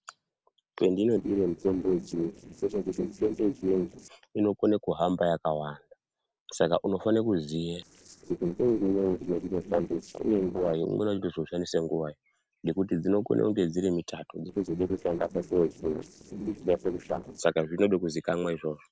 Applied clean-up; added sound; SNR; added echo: neural separator model SepFormer DNS4.